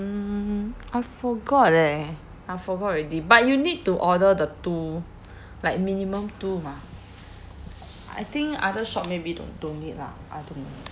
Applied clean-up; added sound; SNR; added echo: none; none; none; none.